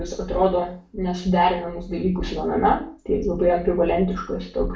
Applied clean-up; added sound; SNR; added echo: none; none; none; reverberation time 0.4 s.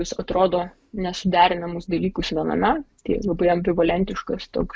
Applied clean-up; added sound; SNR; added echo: none; none; none; none.